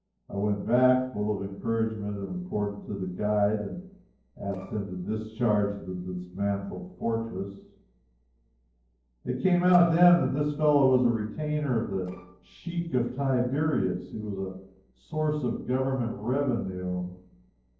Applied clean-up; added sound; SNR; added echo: neural separator model SepFormer DNS4.